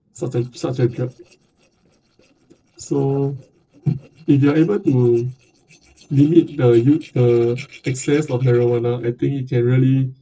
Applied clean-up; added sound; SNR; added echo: neural separator model SepFormer DNS4.